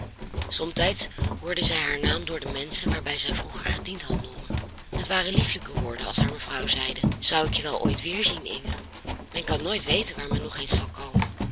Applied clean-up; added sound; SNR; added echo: none; Run; 0 dB; none.